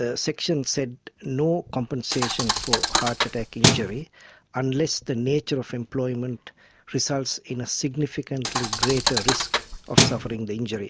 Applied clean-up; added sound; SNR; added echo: none; Thump, thud; -4 dB; none.